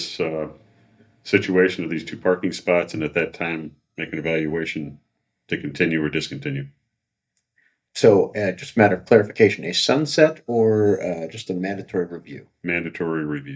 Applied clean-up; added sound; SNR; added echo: neural mask model DeepFilterNet 3.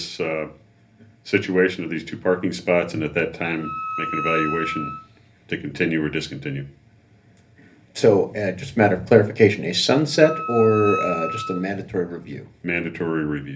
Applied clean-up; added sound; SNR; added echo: none; Wind instrument, woodwind instrument; 8 dB; reverberation time 0.3 s.